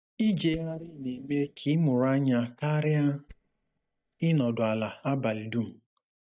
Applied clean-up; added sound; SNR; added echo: neural mask model DeepFilterNet 3.